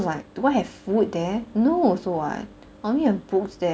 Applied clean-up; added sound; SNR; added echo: none; none; none; none.